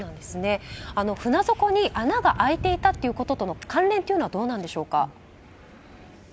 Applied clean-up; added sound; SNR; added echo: none; none; none; none.